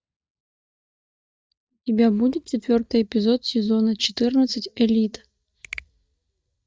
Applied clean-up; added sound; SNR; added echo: neural mask model DeepFilterNet 3.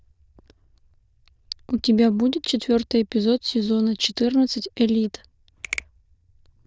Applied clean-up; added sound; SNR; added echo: neural diffusion model UNIVERSE++.